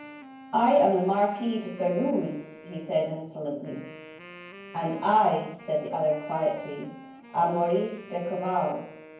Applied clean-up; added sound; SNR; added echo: none; Wind instrument, woodwind instrument; 18 dB; reverberation time 0.9 s.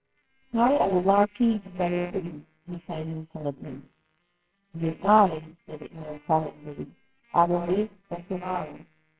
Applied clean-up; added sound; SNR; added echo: neural separator model SepFormer WHAMR!.